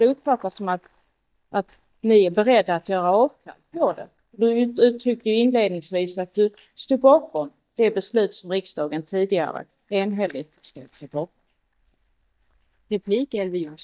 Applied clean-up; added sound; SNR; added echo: neural mask model DeepFilterNet 3.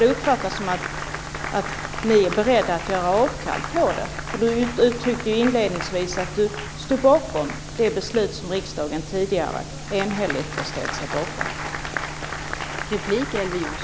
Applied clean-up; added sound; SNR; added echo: none; Applause; 10 dB; none.